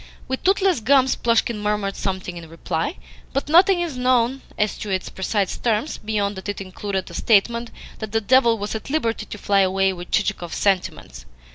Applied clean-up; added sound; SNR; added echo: none; none; none; none.